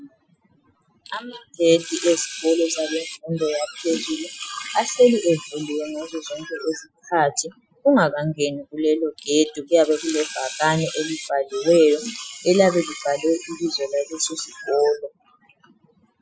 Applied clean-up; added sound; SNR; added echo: classical method Wiener filter.